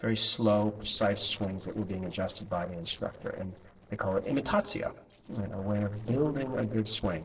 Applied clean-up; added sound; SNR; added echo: neural separator model SepFormer DNS4.